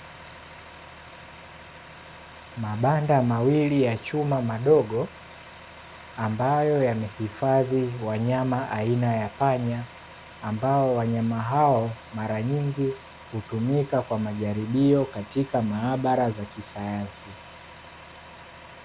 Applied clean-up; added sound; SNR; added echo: none; Truck; 19 dB; none.